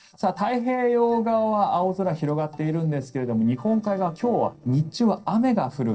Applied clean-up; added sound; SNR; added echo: neural separator model SepFormer DNS4.